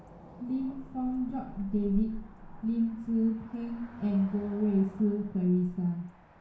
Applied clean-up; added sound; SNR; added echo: none; Cricket / Motor vehicle (road); 14 dB; reverberation time 0.6 s.